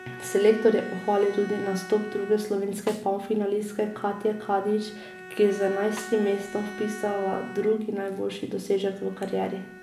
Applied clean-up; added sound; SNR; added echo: none; Bowed string instrument + Snare drum; 15 dB; none.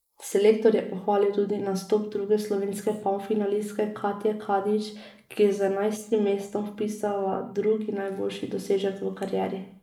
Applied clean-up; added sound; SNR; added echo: neural mask model Resemble Enhance denoiser.